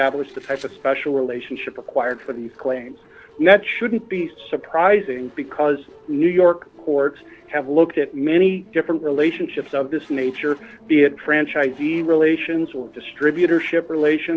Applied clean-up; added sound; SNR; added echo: neural separator model SepFormer DNS4.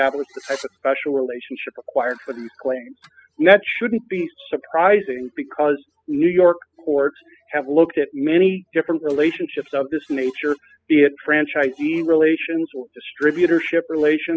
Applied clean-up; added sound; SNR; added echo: classical method spectral subtraction.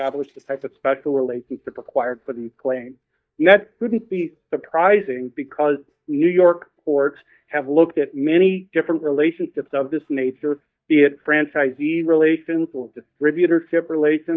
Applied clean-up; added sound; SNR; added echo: neural mask model DeepFilterNet 3.